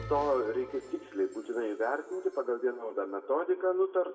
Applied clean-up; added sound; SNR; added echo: none; Bell; 19 dB; reverberation time 1.3 s.